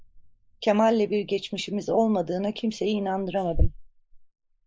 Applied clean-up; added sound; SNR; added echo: neural mask model Resemble Enhance denoiser.